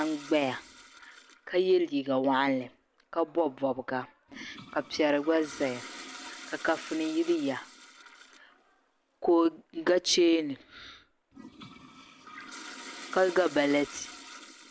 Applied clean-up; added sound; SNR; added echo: none; Toilet flush; 18 dB; none.